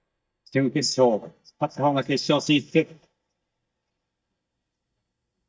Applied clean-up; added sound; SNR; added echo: neural mask model DeepFilterNet 3.